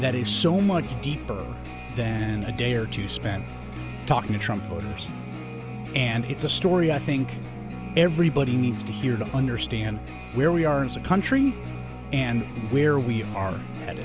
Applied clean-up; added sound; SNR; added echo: none; none; none; none.